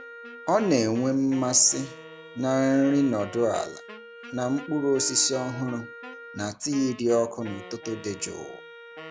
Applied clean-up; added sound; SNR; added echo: none; Wind instrument, woodwind instrument + Wind instrument, woodwind instrument; 16 dB; none.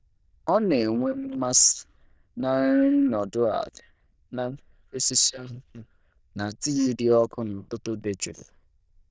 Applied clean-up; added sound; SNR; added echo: neural diffusion model UNIVERSE++.